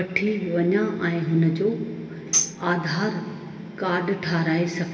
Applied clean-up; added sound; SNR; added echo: none; Tambourine; 5 dB; reverberation time 1.2 s.